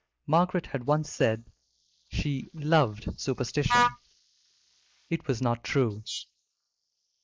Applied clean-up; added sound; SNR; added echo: neural mask model Resemble Enhance denoiser.